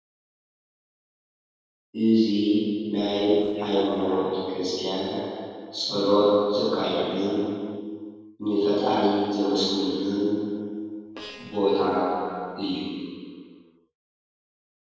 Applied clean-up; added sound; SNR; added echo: neural separator model SepFormer DNS4.